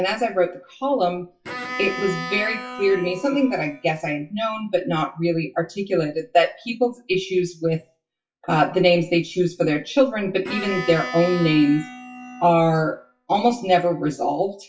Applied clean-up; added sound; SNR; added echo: classical method WPE with log-MMSE.